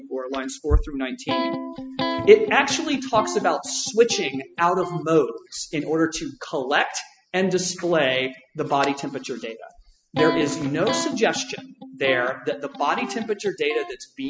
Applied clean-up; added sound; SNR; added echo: classical method spectral subtraction.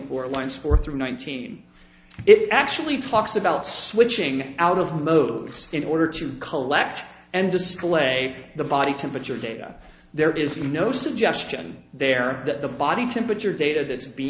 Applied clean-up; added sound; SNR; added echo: none; none; none; none.